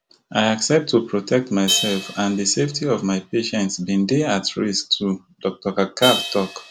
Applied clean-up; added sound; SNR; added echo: none; Crash cymbal; 10 dB; none.